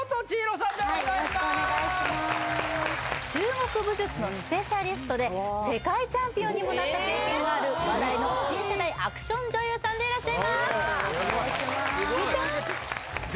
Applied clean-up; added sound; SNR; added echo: none; none; none; none.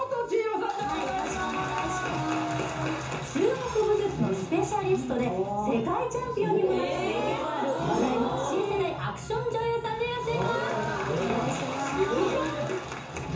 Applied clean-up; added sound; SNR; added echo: none; Brass instrument; 17 dB; reverberation time 0.6 s.